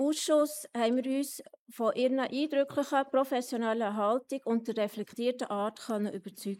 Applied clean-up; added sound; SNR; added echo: neural mask model Resemble Enhance denoiser.